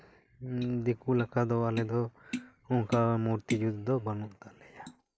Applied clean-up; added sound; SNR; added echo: neural mask model Resemble Enhance denoiser.